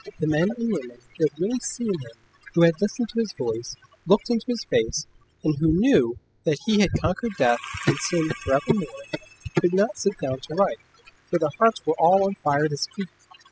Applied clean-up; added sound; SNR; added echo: classical method spectral subtraction.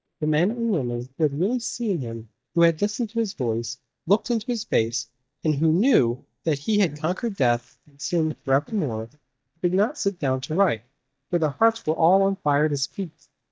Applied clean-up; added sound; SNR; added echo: neural mask model DeepFilterNet 3.